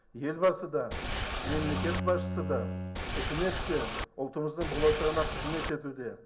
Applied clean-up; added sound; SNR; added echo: none; Boat, Water vehicle + Bowed string instrument; 1 dB; none.